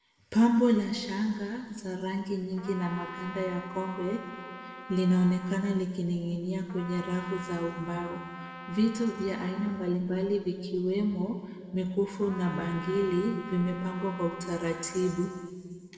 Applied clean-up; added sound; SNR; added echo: none; Trumpet; 14 dB; reverberation time 2.0 s.